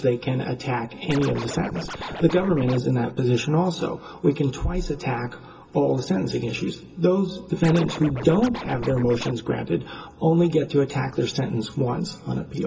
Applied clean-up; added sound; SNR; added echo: none; Scratching (performance technique); 10 dB; reverberation time 0.2 s.